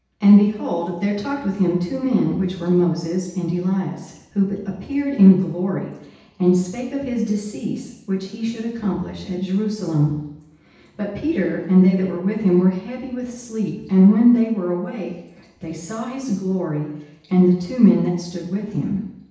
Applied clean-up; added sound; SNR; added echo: none; none; none; reverberation time 0.9 s.